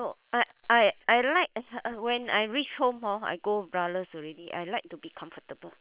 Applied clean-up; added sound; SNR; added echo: neural separator model SepFormer WHAM!.